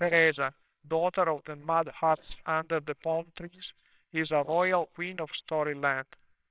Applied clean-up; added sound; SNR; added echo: neural separator model SepFormer WHAMR!.